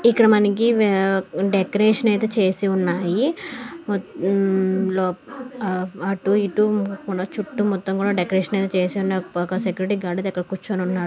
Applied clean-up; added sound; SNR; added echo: none; none; none; none.